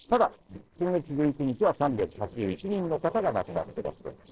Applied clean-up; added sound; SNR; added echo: neural separator model SepFormer DNS4.